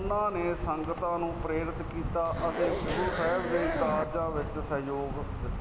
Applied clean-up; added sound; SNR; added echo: none; Zipper (clothing); 6 dB; none.